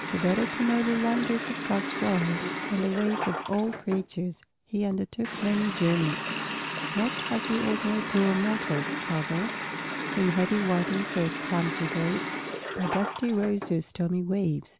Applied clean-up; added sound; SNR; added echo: none; Water tap, faucet; 5 dB; none.